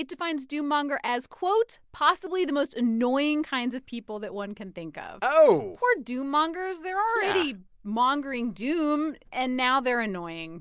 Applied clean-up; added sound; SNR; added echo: none; none; none; none.